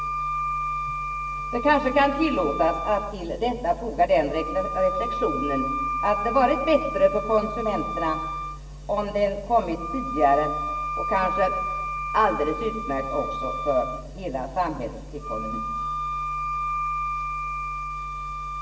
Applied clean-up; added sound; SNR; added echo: none; Wind instrument, woodwind instrument; 5 dB; reverberation time 1.0 s.